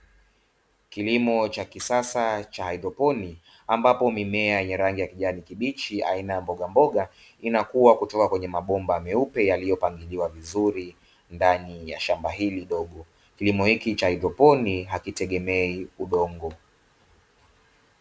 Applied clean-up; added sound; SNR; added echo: none; none; none; none.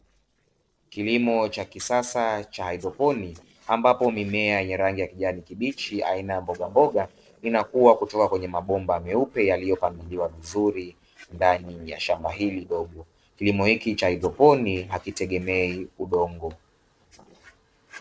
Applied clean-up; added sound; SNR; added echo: neural separator model SepFormer DNS4.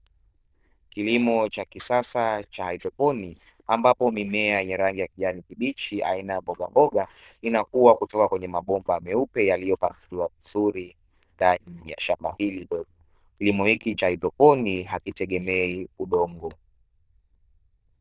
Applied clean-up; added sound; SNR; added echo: neural diffusion model UNIVERSE++.